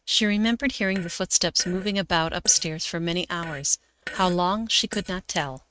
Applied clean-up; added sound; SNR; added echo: neural mask model RNNoise.